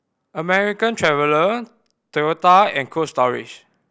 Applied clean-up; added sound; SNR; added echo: none; none; none; none.